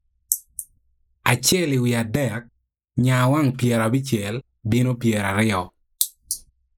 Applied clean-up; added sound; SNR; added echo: neural mask model Resemble Enhance denoiser.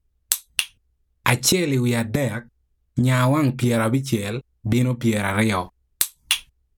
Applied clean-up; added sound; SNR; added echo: none; none; none; none.